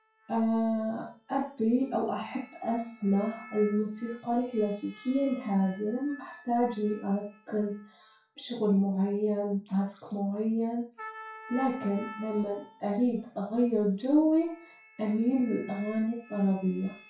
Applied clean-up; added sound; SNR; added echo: classical method WPE with log-MMSE.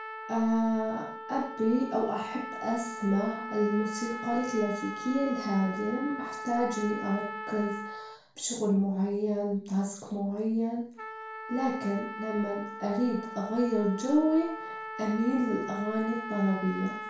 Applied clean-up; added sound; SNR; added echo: none; Trumpet; 10 dB; reverberation time 0.4 s.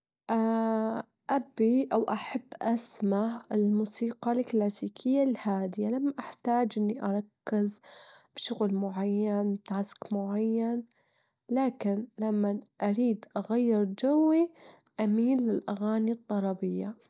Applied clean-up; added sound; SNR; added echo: none; none; none; none.